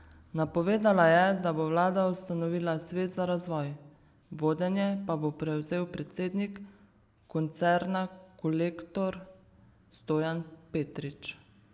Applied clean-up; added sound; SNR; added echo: none; none; none; none.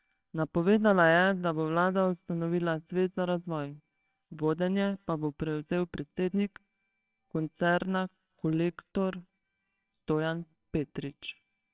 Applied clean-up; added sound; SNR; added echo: neural separator model SepFormer WHAMR!.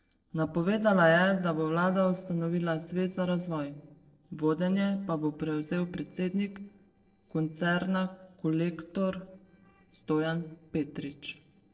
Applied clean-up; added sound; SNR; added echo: neural separator model SepFormer DNS4.